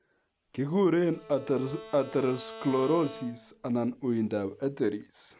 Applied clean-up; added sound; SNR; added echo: none; Bowed string instrument; 16 dB; none.